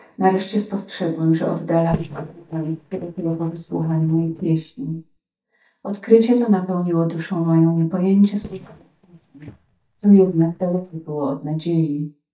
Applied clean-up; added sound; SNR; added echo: neural mask model DeepFilterNet 3.